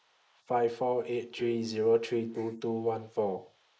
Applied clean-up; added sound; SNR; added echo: neural mask model Resemble Enhance denoiser.